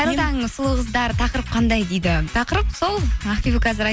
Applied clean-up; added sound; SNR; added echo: none; none; none; none.